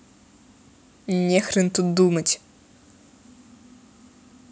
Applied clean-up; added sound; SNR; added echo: none; none; none; none.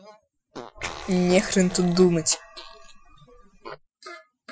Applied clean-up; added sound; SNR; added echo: classical method Wiener filter.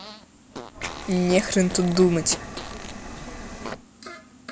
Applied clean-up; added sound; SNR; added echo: none; Liquid + Fart; 11 dB; none.